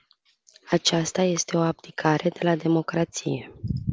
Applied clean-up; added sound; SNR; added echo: none; none; none; none.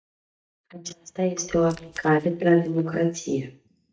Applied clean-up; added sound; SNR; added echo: neural mask model DeepFilterNet 3.